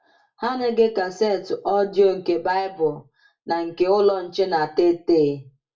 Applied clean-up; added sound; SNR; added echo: none; none; none; reverberation time 0.1 s.